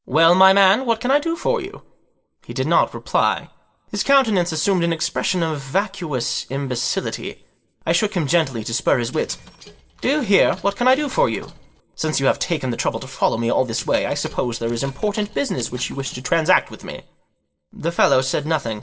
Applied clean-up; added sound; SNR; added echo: neural separator model SepFormer DNS4.